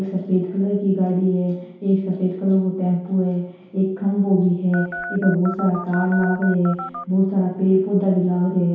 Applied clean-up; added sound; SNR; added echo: none; Telephone; 10 dB; reverberation time 0.8 s.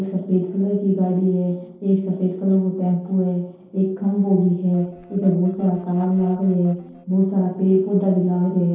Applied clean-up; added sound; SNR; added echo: neural separator model SepFormer DNS4.